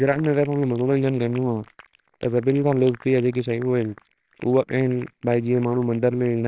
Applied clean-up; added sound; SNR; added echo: neural separator model SepFormer WHAMR!.